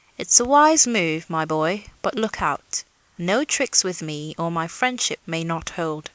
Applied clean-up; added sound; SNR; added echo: none; none; none; none.